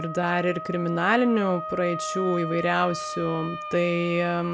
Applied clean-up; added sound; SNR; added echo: none; Wind instrument, woodwind instrument; 9 dB; none.